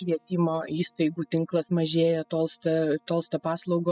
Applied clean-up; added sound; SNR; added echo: classical method spectral subtraction.